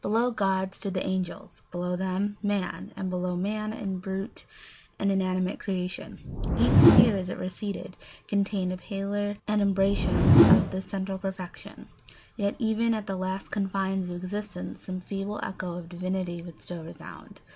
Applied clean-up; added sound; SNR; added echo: none; Whoosh, swoosh, swish; -5 dB; none.